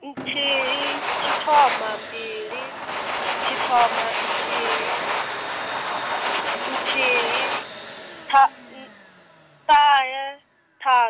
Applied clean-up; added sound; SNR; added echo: none; Domestic sounds, home sounds; 4 dB; none.